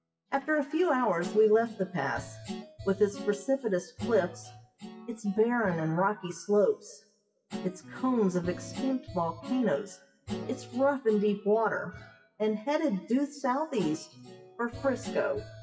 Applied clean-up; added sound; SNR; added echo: classical method WPE with log-MMSE.